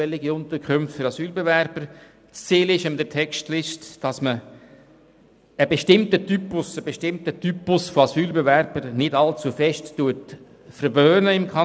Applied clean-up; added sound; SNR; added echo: none; none; none; none.